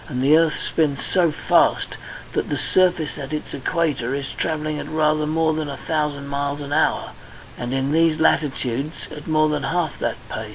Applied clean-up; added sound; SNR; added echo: none; none; none; none.